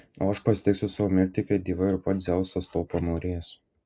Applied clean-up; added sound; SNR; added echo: none; none; none; none.